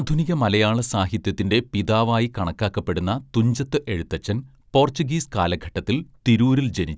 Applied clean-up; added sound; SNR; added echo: none; none; none; none.